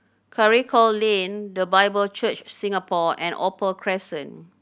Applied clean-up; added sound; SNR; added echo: none; none; none; none.